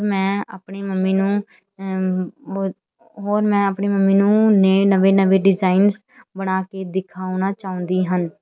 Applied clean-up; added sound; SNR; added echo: none; none; none; none.